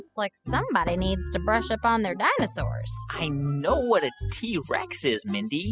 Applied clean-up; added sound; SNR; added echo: classical method spectral subtraction.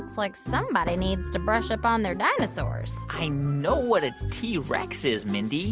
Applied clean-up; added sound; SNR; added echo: none; Thump, thud; 14 dB; none.